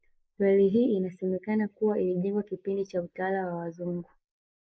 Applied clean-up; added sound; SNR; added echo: neural mask model Resemble Enhance denoiser.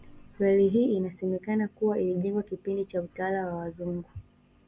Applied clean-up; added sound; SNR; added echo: none; none; none; none.